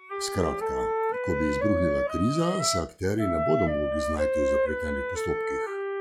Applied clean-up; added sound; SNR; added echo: classical method log-MMSE.